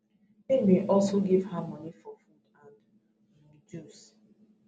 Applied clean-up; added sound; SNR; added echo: none; none; none; none.